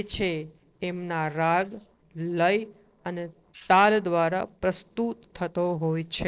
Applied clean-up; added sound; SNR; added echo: neural separator model SepFormer DNS4.